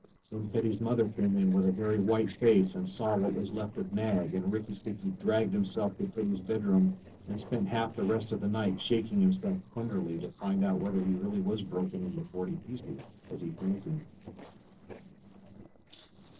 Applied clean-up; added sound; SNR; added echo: neural separator model SepFormer DNS4.